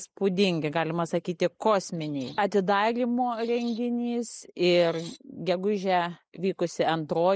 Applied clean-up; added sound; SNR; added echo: neural mask model Resemble Enhance denoiser.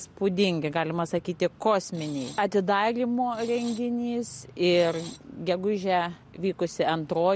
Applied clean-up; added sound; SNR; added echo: none; Screech; 19 dB; none.